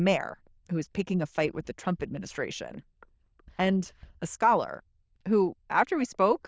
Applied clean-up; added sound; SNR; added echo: neural diffusion model UNIVERSE++.